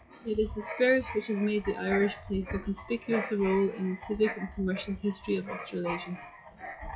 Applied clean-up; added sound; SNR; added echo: classical method WPE with log-MMSE.